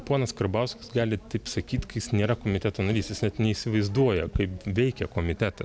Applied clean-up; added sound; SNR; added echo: none; none; none; none.